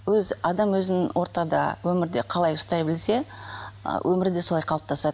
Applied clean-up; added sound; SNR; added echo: none; none; none; none.